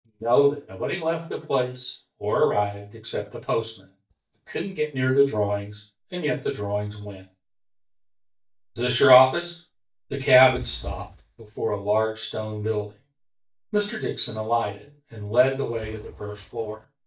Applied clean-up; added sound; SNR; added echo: neural mask model DeepFilterNet 3.